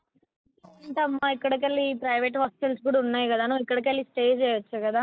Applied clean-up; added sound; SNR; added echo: neural mask model DeepFilterNet 3.